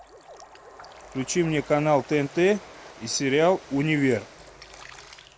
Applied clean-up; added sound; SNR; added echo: none; Drip + Train; 19 dB; none.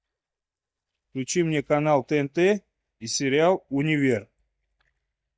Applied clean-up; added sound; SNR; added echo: neural mask model DeepFilterNet 3.